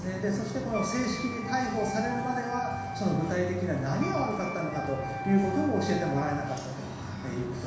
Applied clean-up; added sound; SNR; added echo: none; Wind instrument, woodwind instrument; 9 dB; reverberation time 1.1 s.